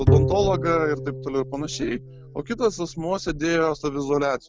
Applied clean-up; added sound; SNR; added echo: none; Bowed string instrument; 2 dB; none.